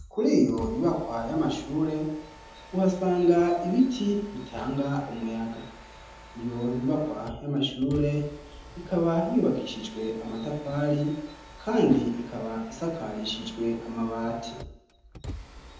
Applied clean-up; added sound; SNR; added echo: none; Mechanisms; 17 dB; reverberation time 0.8 s.